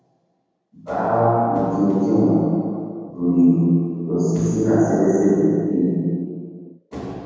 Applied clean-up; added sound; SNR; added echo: none; none; none; reverberation time 2.1 s.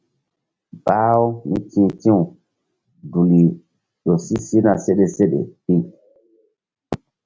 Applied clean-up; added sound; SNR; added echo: none; none; none; none.